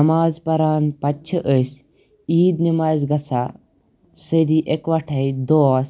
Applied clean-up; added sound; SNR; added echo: none; none; none; none.